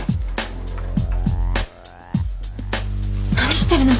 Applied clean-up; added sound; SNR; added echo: none; none; none; none.